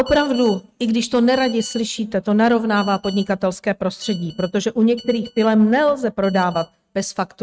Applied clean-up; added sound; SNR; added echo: neural mask model RNNoise.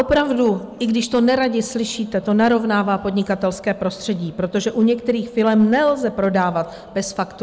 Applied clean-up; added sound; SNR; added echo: none; none; none; none.